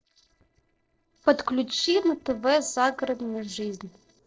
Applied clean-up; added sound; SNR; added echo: neural separator model SepFormer DNS4.